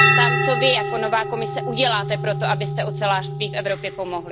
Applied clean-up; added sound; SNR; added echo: none; Bell; -1 dB; none.